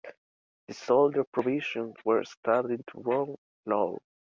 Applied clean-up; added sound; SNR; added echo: none; none; none; none.